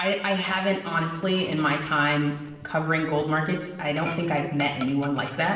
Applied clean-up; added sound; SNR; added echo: none; Dog; 17 dB; reverberation time 1.0 s.